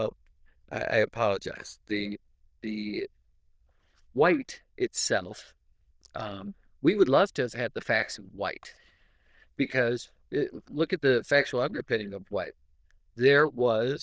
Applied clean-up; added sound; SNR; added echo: neural diffusion model UNIVERSE++.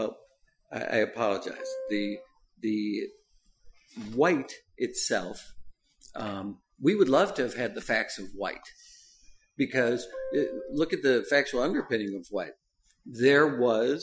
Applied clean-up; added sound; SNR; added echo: classical method Wiener filter.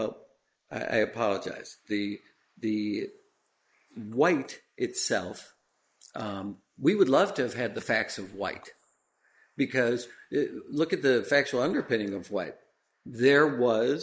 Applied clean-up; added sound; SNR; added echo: neural mask model Resemble Enhance denoiser.